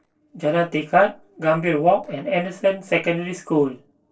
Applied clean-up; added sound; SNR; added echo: neural separator model SepFormer DNS4.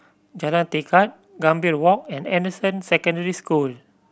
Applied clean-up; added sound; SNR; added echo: none; none; none; none.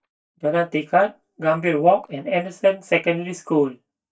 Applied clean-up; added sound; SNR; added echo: neural mask model DeepFilterNet 3.